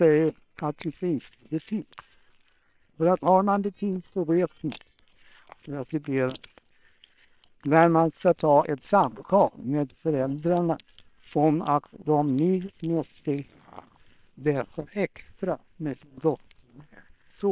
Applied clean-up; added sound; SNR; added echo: neural separator model SepFormer WHAM!.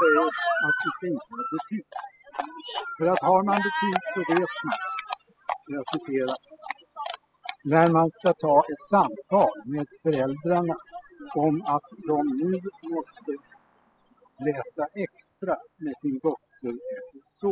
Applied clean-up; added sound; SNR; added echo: classical method spectral subtraction.